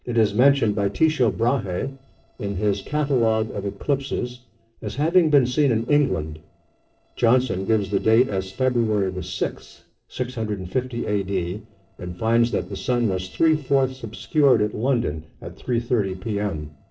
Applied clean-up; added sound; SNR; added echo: neural separator model SepFormer DNS4.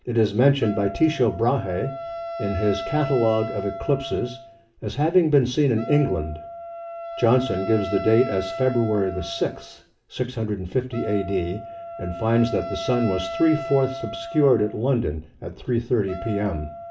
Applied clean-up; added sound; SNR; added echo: none; Wind instrument, woodwind instrument; 11 dB; reverberation time 0.4 s.